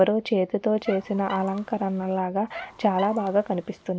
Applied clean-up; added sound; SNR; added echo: none; Squeak; 17 dB; none.